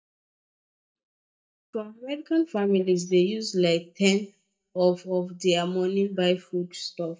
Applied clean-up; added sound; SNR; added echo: neural mask model DeepFilterNet 3.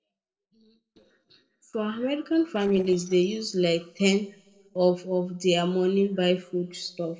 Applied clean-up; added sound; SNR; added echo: neural separator model SepFormer DNS4.